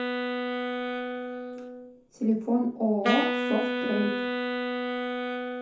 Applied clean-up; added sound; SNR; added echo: none; Wind instrument, woodwind instrument; 0 dB; reverberation time 0.7 s.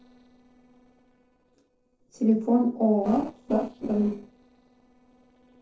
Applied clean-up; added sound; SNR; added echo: neural separator model SepFormer DNS4.